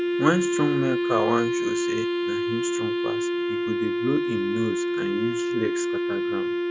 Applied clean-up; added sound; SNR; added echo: none; Wind instrument, woodwind instrument; -3 dB; none.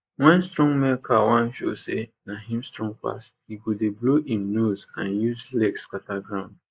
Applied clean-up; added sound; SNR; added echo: neural mask model Resemble Enhance denoiser.